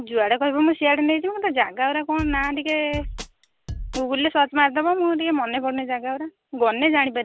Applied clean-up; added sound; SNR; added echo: none; Drum kit; 11 dB; none.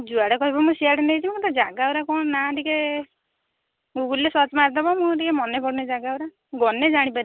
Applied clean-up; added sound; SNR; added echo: none; none; none; none.